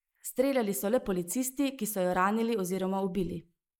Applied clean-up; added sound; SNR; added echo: neural mask model Resemble Enhance denoiser.